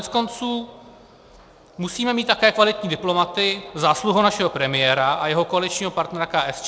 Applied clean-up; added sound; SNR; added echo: none; none; none; none.